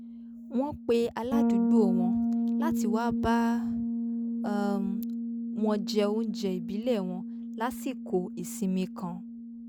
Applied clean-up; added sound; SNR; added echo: none; Bass guitar; -1 dB; none.